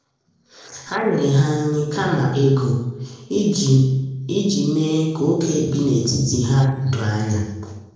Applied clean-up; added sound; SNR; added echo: neural separator model SepFormer DNS4.